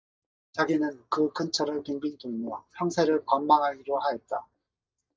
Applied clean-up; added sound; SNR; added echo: neural mask model DeepFilterNet 3.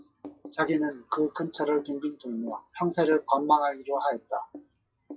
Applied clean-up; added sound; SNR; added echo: classical method log-MMSE.